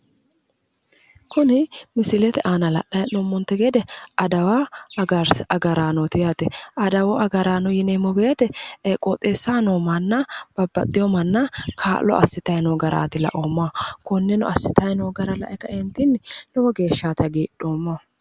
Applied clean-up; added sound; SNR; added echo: none; none; none; none.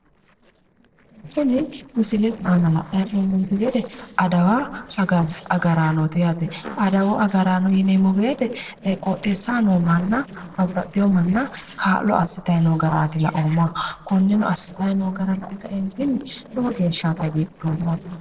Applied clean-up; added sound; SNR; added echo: neural separator model SepFormer DNS4.